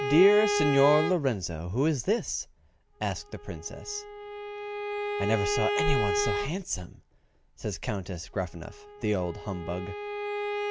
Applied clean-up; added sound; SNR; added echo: none; Bowed string instrument; 4 dB; none.